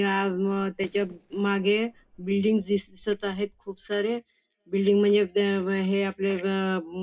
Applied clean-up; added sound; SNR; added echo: neural separator model SepFormer DNS4.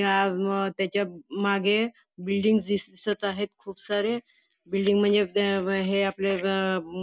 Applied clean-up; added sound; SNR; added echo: none; none; none; none.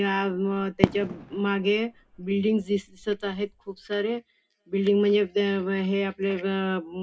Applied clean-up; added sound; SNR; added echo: none; Fireworks; 8 dB; reverberation time 0.3 s.